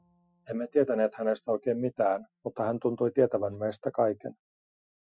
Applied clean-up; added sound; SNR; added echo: classical method Wiener filter.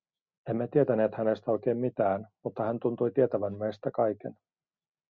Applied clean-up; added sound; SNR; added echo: none; none; none; none.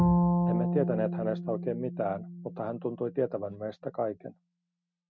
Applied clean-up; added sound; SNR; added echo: neural mask model RNNoise.